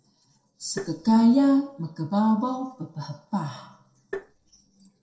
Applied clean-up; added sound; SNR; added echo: neural separator model SepFormer DNS4.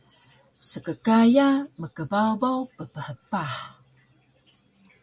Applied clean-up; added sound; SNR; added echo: none; none; none; none.